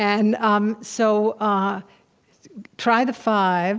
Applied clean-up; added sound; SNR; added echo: none; none; none; none.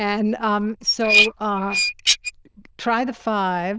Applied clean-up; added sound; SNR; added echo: neural diffusion model UNIVERSE++.